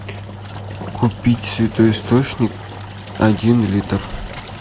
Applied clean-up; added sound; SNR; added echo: none; Engine; 12 dB; none.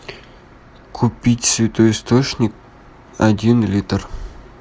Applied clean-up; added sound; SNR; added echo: none; none; none; none.